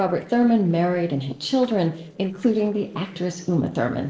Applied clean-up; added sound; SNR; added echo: neural separator model SepFormer DNS4.